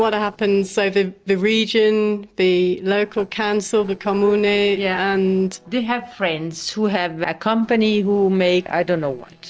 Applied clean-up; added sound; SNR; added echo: neural separator model SepFormer DNS4.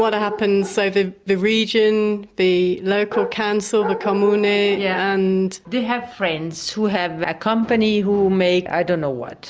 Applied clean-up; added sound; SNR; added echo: none; none; none; none.